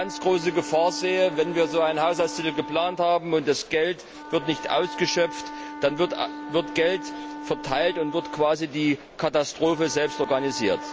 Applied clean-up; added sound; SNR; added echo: none; Wind instrument, woodwind instrument; 12 dB; none.